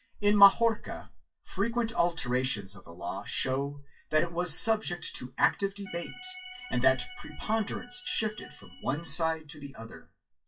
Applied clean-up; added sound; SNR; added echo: classical method WPE with log-MMSE.